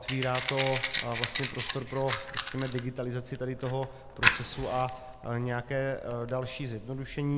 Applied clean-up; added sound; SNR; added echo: none; Fire; 2 dB; none.